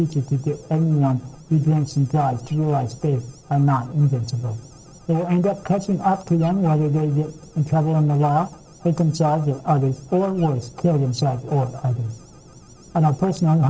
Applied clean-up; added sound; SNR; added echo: neural separator model SepFormer DNS4.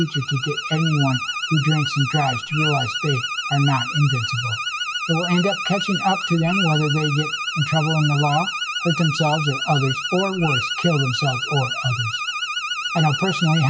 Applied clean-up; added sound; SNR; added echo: classical method WPE with log-MMSE.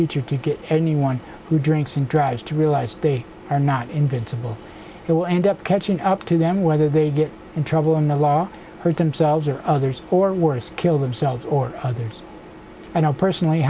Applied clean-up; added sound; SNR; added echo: none; none; none; none.